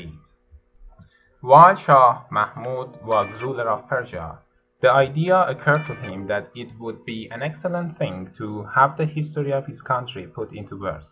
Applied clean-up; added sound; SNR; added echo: none; Guitar; 20 dB; none.